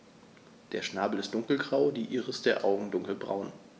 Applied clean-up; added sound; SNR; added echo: none; none; none; none.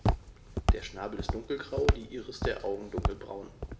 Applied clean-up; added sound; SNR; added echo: none; Walk, footsteps; -5 dB; reverberation time 0.7 s.